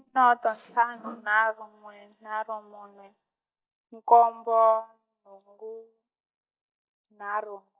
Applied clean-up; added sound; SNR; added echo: neural mask model DeepFilterNet 3.